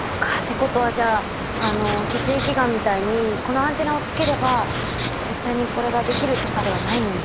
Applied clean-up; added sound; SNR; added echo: none; Writing + Water; 3 dB; none.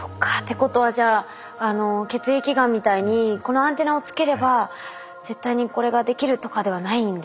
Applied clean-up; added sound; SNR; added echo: none; none; none; none.